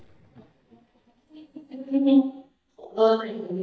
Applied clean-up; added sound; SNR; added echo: neural mask model DeepFilterNet 3.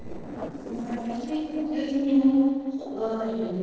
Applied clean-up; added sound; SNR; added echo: neural separator model SepFormer DNS4.